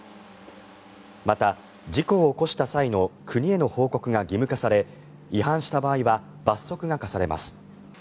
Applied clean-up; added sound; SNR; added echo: none; none; none; none.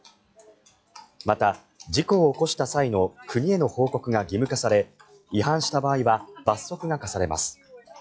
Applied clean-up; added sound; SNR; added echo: classical method log-MMSE.